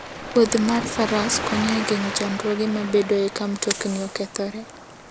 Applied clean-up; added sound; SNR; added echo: none; Waves, surf; 8 dB; none.